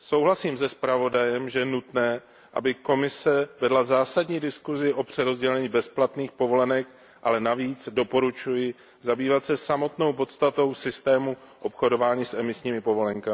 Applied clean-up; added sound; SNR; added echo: none; none; none; none.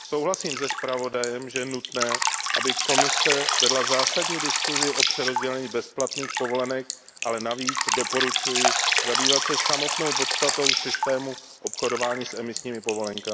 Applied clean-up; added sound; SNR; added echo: none; Drip; -3 dB; none.